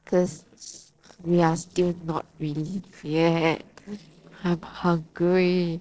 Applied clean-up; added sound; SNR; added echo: neural separator model SepFormer DNS4.